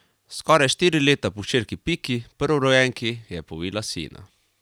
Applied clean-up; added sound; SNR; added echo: none; none; none; none.